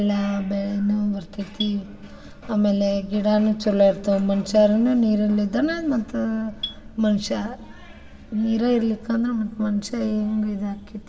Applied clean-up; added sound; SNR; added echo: none; Marimba, xylophone; 18 dB; reverberation time 1.8 s.